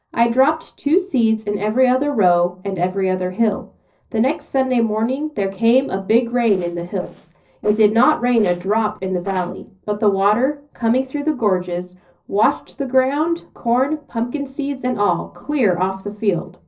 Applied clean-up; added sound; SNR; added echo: neural separator model SepFormer DNS4.